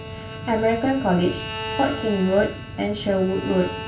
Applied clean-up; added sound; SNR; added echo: none; Bowed string instrument; 12 dB; reverberation time 0.2 s.